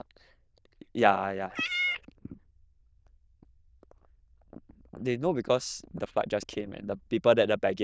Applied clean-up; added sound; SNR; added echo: neural diffusion model UNIVERSE++.